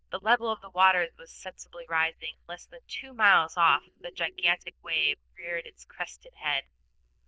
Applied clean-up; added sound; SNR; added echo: neural diffusion model UNIVERSE++.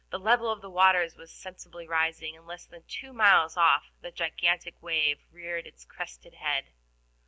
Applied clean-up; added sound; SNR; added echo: none; none; none; none.